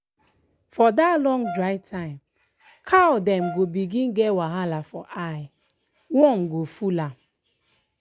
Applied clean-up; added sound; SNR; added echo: none; Brass instrument; 15 dB; none.